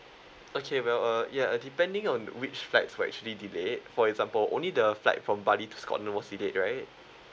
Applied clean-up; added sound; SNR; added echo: none; none; none; none.